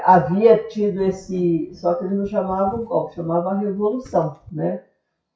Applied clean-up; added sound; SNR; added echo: classical method WPE with log-MMSE.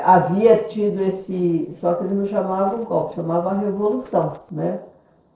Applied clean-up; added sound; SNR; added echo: neural separator model SepFormer DNS4.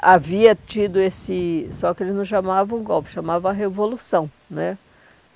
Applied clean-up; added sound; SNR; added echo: none; none; none; none.